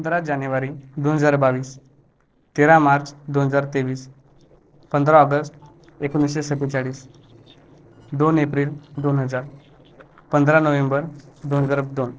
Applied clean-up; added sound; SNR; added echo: neural separator model SepFormer DNS4.